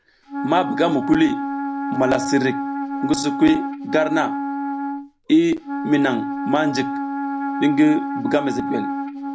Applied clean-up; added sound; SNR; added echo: none; Wind instrument, woodwind instrument; 5 dB; none.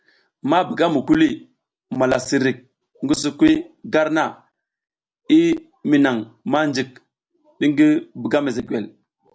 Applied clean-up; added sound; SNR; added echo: none; none; none; none.